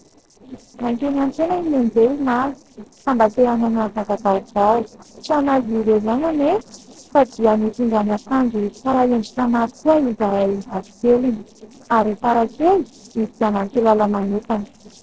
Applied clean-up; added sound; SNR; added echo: neural separator model SepFormer DNS4.